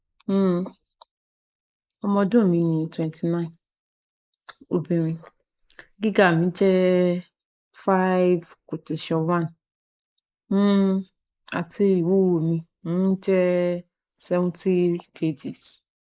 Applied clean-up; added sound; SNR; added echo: neural mask model Resemble Enhance denoiser.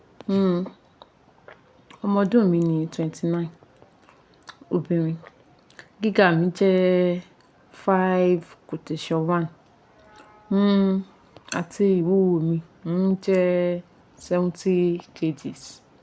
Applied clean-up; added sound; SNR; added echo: none; none; none; none.